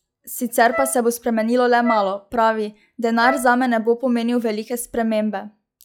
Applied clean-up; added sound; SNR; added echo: classical method log-MMSE.